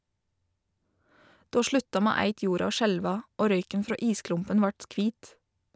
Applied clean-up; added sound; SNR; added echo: none; none; none; none.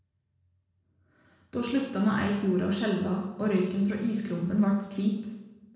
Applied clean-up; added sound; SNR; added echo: none; none; none; reverberation time 1.0 s.